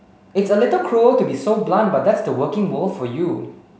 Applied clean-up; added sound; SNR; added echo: none; none; none; none.